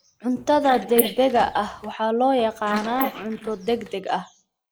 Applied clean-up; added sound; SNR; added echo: neural mask model Resemble Enhance denoiser.